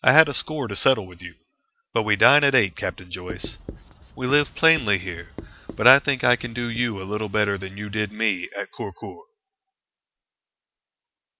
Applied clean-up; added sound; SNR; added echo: none; Writing; 16 dB; none.